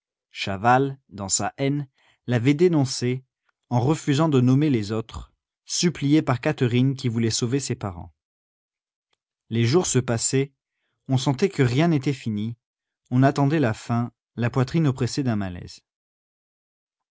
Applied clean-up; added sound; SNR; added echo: none; none; none; none.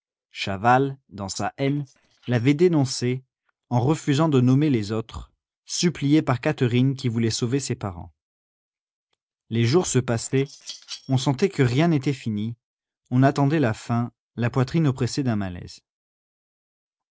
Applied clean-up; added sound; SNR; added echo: neural separator model SepFormer DNS4.